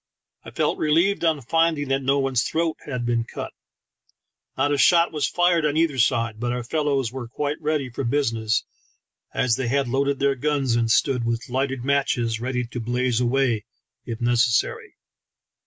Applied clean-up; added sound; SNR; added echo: none; none; none; none.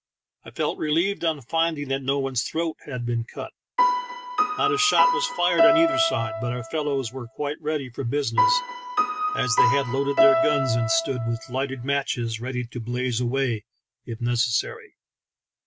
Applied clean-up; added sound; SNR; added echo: none; Piano; -2 dB; none.